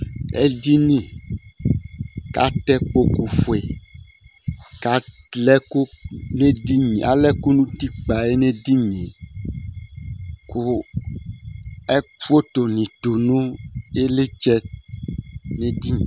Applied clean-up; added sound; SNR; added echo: none; none; none; none.